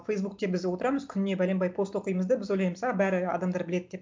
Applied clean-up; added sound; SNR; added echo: none; none; none; none.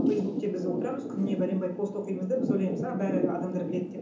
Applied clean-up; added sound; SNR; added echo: none; Thunder / Rain; 2 dB; reverberation time 0.8 s.